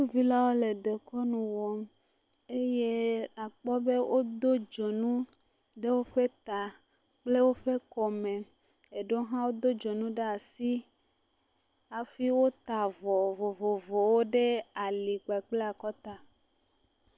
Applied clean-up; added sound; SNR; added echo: none; none; none; none.